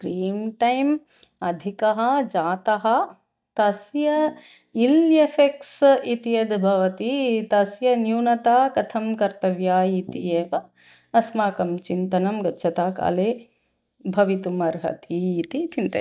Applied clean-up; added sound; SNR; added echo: neural mask model DeepFilterNet 3.